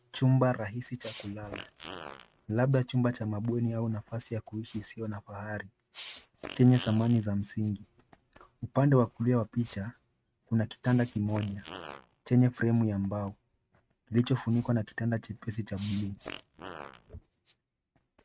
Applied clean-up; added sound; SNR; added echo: neural mask model RNNoise.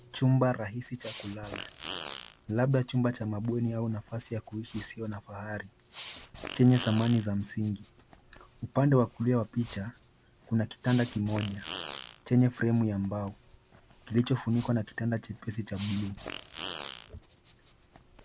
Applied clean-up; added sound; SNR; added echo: none; Fart; 14 dB; none.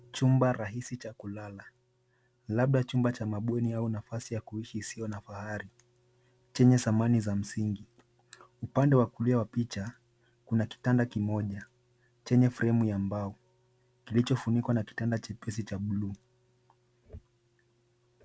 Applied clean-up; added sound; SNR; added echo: none; none; none; none.